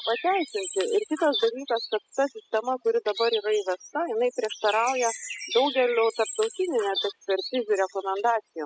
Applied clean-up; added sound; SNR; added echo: classical method spectral subtraction.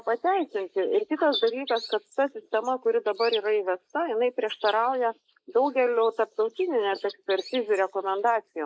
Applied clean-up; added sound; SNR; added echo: neural mask model Resemble Enhance denoiser.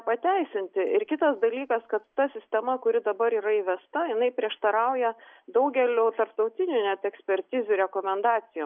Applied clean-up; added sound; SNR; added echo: none; none; none; none.